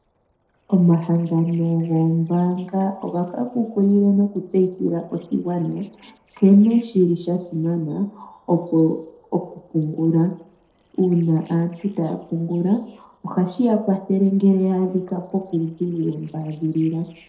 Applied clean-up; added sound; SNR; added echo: neural separator model SepFormer DNS4.